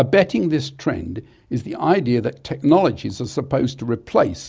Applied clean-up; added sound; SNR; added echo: none; none; none; none.